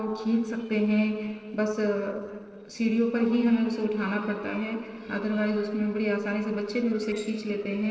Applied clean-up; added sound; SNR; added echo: neural separator model SepFormer DNS4.